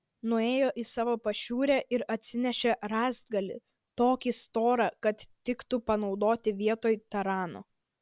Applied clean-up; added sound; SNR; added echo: none; none; none; none.